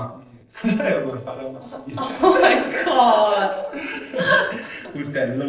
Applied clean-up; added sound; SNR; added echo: neural separator model SepFormer DNS4.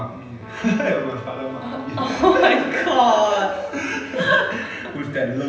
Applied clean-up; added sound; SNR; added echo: none; Brass instrument; 19 dB; reverberation time 0.9 s.